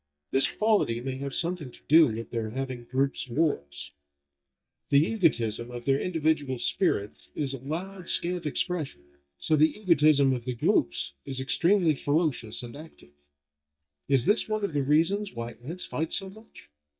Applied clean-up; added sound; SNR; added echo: neural mask model DeepFilterNet 3.